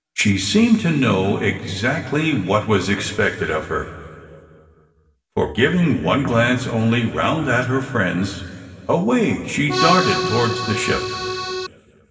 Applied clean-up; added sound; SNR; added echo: none; Accordion; 3 dB; reverberation time 2.3 s.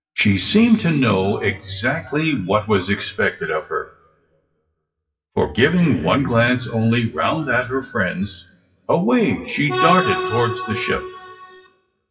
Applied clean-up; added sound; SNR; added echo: classical method WPE with log-MMSE.